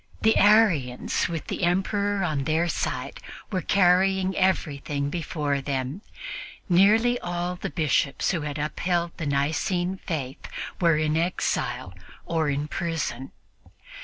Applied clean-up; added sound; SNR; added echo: none; none; none; none.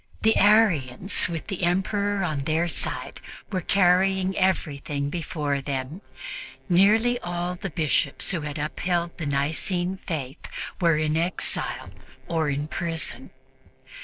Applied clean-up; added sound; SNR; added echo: neural separator model SepFormer DNS4.